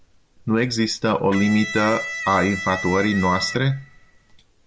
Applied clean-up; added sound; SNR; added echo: none; Electric guitar; 8 dB; none.